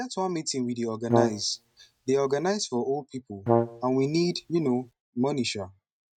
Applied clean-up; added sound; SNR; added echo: neural mask model RNNoise.